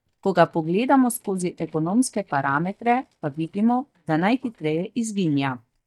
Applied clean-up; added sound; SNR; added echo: neural mask model DeepFilterNet 3.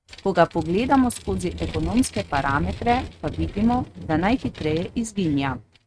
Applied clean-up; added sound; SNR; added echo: neural mask model RNNoise.